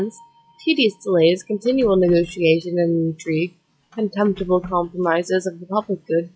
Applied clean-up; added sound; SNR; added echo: classical method log-MMSE.